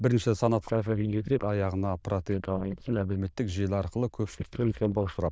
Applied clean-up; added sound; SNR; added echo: neural diffusion model UNIVERSE++.